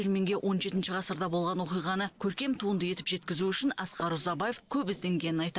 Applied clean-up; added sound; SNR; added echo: neural separator model SepFormer DNS4.